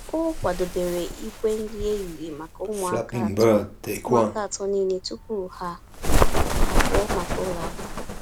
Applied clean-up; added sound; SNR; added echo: none; Bird; -5 dB; none.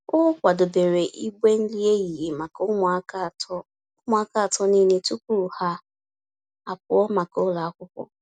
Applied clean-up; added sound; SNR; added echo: none; none; none; none.